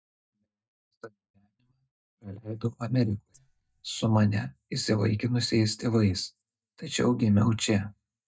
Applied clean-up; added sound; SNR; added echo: neural mask model DeepFilterNet 3.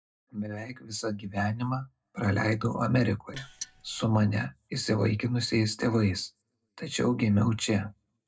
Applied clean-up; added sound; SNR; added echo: neural separator model SepFormer DNS4.